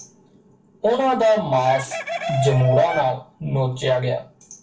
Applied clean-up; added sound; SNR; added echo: none; Chicken, rooster; 6 dB; reverberation time 0.2 s.